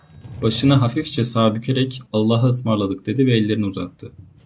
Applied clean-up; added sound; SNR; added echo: none; Sliding door; 20 dB; none.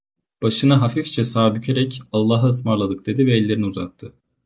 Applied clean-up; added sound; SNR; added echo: none; none; none; none.